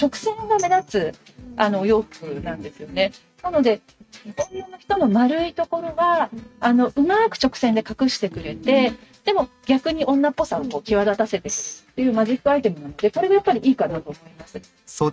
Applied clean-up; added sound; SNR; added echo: neural mask model RNNoise.